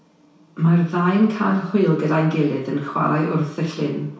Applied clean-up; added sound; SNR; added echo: none; none; none; reverberation time 0.6 s.